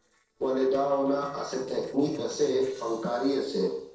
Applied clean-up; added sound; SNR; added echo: neural separator model SepFormer DNS4.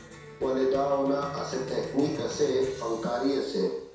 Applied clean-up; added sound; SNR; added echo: none; Cheering; 15 dB; reverberation time 0.7 s.